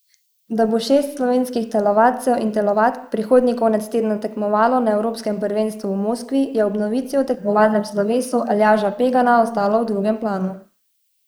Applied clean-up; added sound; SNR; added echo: neural mask model Resemble Enhance denoiser.